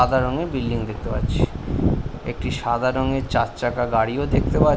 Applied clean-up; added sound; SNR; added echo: none; none; none; none.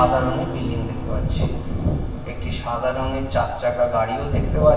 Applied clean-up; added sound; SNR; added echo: none; Acoustic guitar; 12 dB; reverberation time 1.0 s.